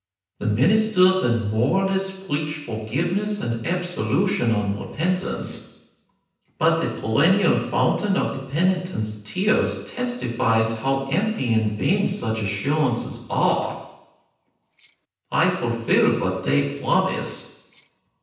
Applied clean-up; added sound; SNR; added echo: none; Keys jangling; 19 dB; reverberation time 0.9 s.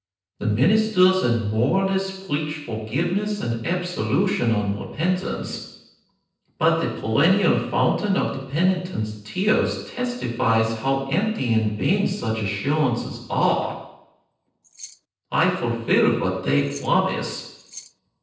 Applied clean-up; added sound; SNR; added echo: neural separator model SepFormer DNS4.